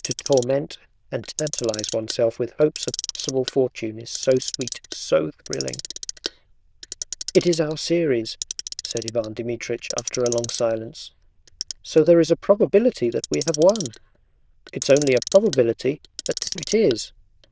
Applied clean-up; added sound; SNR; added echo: neural diffusion model UNIVERSE++.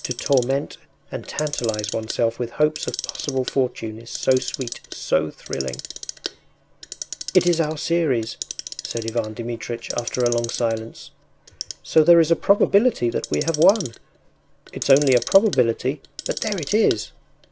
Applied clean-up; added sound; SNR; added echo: none; Clock; 12 dB; none.